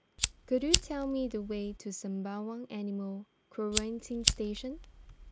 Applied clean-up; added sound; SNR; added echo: none; Fire; -1 dB; none.